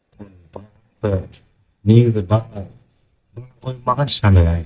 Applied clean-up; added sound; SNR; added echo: neural mask model DeepFilterNet 3.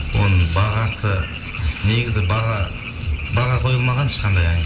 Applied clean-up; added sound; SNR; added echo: none; Frog; 12 dB; reverberation time 1.2 s.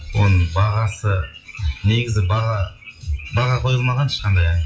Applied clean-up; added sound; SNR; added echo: classical method WPE with log-MMSE.